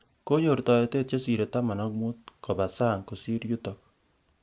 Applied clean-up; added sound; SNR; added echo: none; none; none; none.